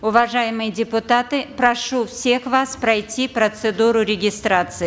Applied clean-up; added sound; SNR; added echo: none; none; none; none.